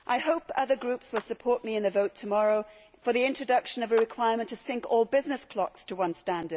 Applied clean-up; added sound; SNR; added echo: none; Clapping; 18 dB; none.